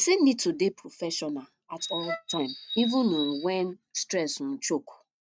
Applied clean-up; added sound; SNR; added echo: neural mask model RNNoise.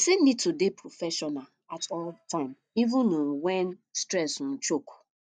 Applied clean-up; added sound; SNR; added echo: neural mask model DeepFilterNet 3.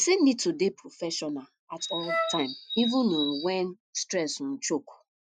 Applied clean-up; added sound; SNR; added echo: classical method Wiener filter.